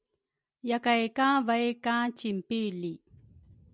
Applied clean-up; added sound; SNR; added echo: none; none; none; none.